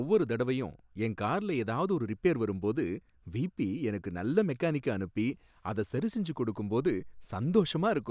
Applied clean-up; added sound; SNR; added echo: none; none; none; none.